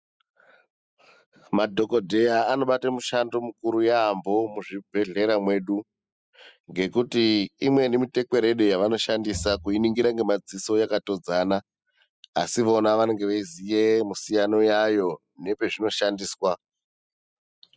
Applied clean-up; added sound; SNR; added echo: classical method spectral subtraction.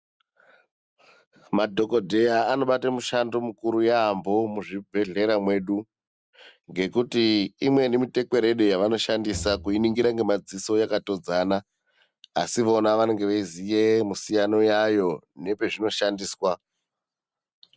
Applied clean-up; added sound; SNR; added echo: none; Bowed string instrument; 17 dB; none.